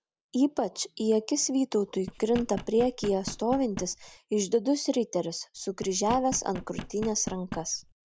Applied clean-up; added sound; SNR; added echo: none; Knock; 12 dB; none.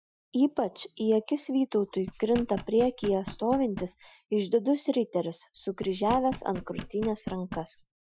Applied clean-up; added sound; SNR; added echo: classical method Wiener filter.